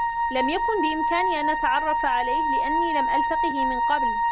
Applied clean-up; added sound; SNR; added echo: none; Wind instrument, woodwind instrument; -4 dB; none.